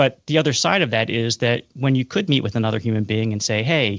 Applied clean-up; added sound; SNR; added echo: none; none; none; none.